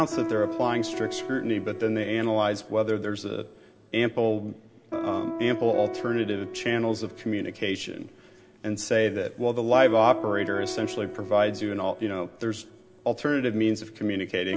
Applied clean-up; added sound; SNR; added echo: none; Piano; 10 dB; reverberation time 2.2 s.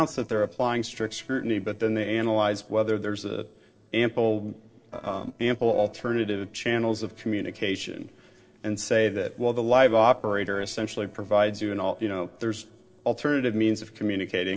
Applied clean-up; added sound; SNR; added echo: neural separator model SepFormer DNS4.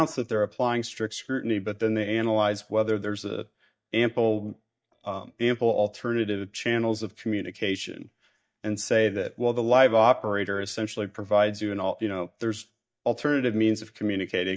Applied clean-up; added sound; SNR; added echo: neural mask model DeepFilterNet 3.